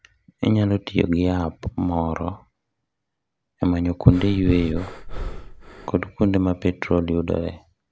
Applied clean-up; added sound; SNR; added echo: none; Breathing; 9 dB; none.